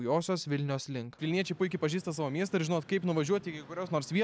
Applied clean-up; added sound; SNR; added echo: none; none; none; none.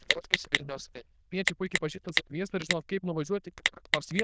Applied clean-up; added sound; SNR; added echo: neural diffusion model UNIVERSE++.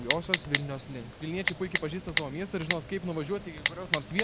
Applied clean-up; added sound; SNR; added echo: none; Typing; -1 dB; none.